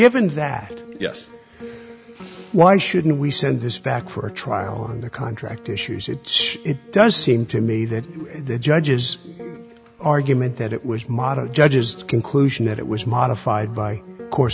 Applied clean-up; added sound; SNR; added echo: none; Piano; 19 dB; none.